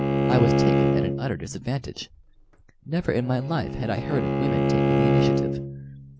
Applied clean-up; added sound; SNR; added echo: none; Bowed string instrument; -4 dB; none.